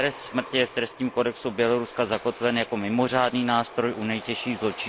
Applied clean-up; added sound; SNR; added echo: none; Aircraft; 17 dB; none.